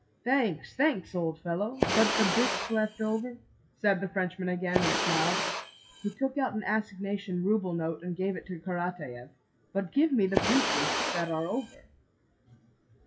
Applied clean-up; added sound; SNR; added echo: classical method WPE with log-MMSE.